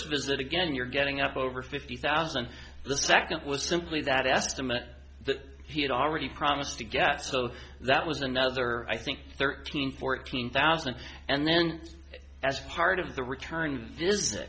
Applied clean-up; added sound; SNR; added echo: none; none; none; none.